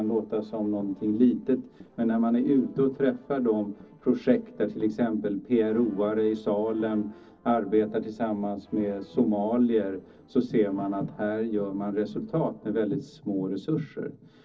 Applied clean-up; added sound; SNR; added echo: neural separator model SepFormer DNS4.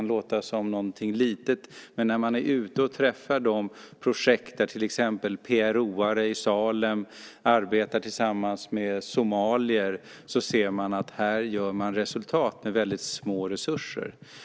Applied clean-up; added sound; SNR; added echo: none; none; none; none.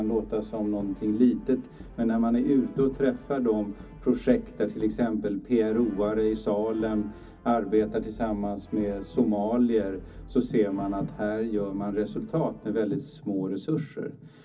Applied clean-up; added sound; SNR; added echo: none; Brass instrument; 19 dB; reverberation time 0.4 s.